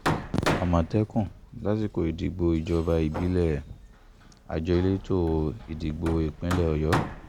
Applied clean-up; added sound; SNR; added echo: none; Hammer; 8 dB; none.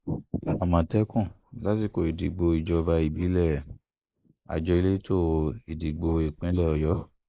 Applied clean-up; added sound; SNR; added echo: neural mask model Resemble Enhance denoiser.